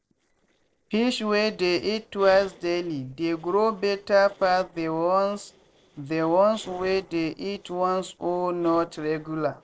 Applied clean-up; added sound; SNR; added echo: neural separator model SepFormer DNS4.